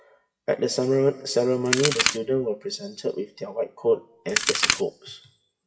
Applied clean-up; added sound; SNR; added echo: classical method WPE with log-MMSE.